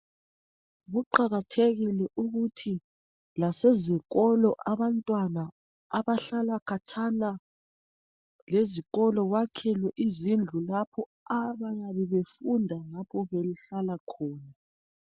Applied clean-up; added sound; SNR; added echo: none; none; none; none.